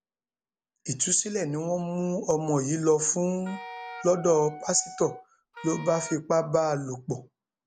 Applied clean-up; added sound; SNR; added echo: none; Wind instrument, woodwind instrument + Wind instrument, woodwind instrument; 15 dB; none.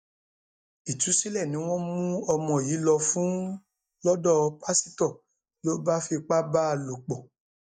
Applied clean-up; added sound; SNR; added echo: neural mask model DeepFilterNet 3.